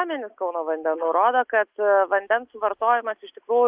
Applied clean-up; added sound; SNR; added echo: neural mask model Resemble Enhance denoiser.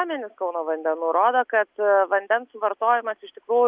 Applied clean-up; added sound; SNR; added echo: none; none; none; none.